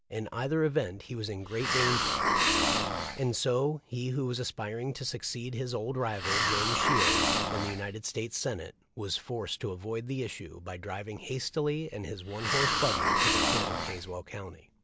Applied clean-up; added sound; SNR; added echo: none; Hiss; -3 dB; none.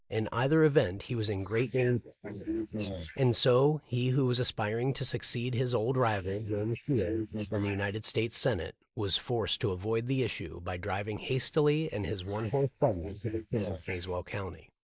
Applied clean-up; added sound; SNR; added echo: neural mask model Resemble Enhance denoiser.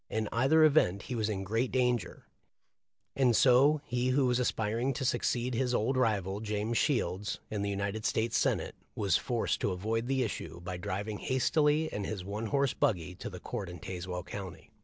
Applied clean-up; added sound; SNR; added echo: none; none; none; none.